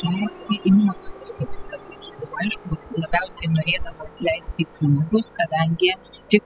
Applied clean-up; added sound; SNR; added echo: classical method spectral subtraction.